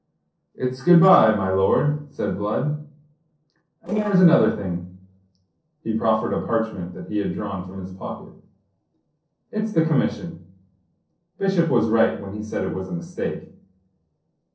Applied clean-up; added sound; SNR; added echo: neural separator model SepFormer DNS4.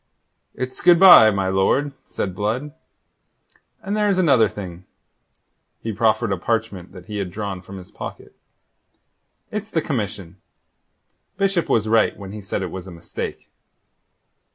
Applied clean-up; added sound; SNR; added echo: none; none; none; none.